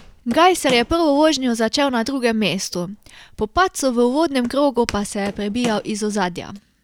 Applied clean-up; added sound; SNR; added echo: none; Walk, footsteps; 19 dB; none.